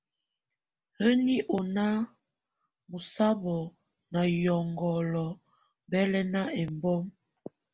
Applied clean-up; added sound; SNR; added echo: none; none; none; none.